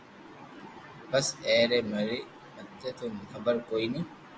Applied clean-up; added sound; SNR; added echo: none; none; none; none.